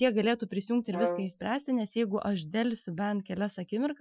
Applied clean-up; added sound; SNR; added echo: classical method Wiener filter.